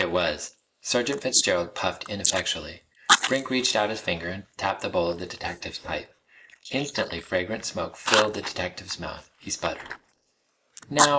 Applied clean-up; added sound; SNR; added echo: neural mask model Resemble Enhance denoiser.